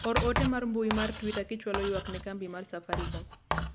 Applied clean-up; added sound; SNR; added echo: none; Writing; 2 dB; none.